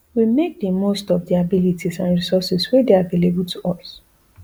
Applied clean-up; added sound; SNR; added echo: none; none; none; none.